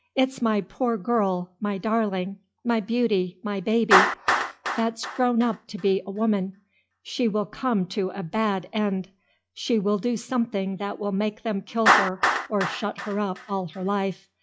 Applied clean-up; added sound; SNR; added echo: classical method log-MMSE.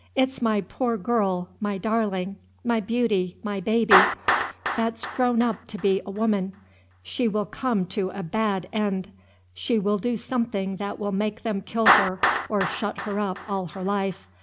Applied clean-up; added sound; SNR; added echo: none; Clapping; 5 dB; none.